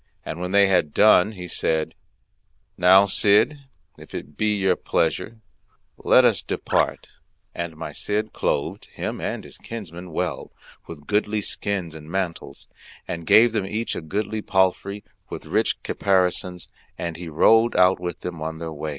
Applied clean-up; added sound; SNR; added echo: neural diffusion model UNIVERSE++.